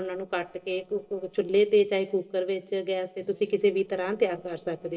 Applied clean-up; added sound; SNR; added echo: neural separator model SepFormer DNS4.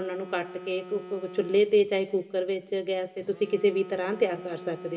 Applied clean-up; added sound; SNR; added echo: none; Telephone; 17 dB; reverberation time 1.2 s.